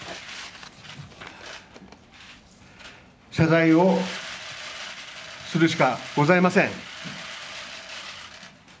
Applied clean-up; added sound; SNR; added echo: none; none; none; none.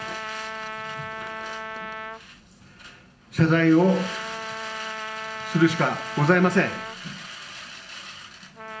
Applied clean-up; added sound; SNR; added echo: none; Trumpet; 10 dB; reverberation time 0.8 s.